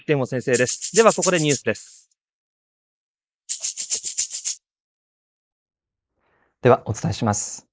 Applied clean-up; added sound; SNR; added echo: neural mask model Resemble Enhance denoiser.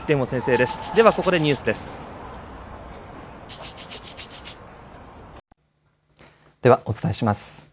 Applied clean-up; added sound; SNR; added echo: none; Rattle (instrument); 3 dB; none.